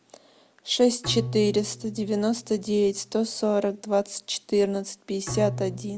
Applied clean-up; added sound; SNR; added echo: none; Bowed string instrument; 13 dB; none.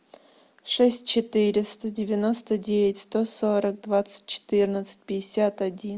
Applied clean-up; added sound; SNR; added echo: none; none; none; none.